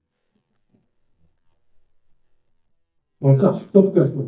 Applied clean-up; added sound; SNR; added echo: neural mask model DeepFilterNet 3.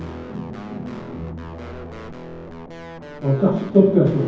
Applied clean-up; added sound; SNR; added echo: none; Guitar; 14 dB; reverberation time 1.2 s.